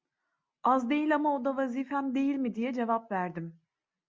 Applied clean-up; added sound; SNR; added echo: none; none; none; none.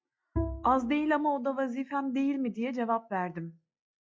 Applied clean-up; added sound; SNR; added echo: classical method log-MMSE.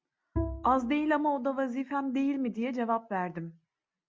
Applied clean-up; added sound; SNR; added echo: none; Bowed string instrument; 9 dB; none.